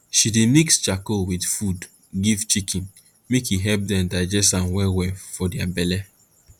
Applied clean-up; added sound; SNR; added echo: none; none; none; none.